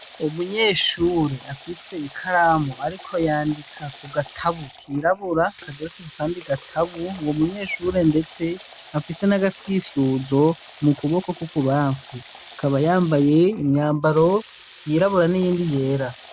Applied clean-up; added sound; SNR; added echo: none; Water tap, faucet / Water; 16 dB; none.